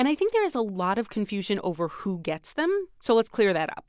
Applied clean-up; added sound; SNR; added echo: none; none; none; none.